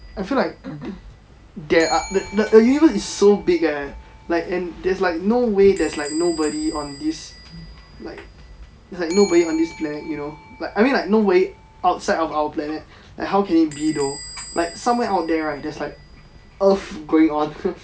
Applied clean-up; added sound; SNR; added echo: none; Bell + Door / Bell; 19 dB; none.